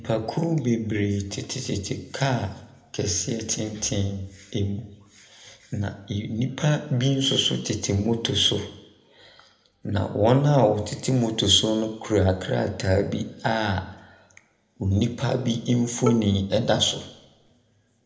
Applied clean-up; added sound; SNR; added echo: none; Bowed string instrument; 10 dB; reverberation time 0.7 s.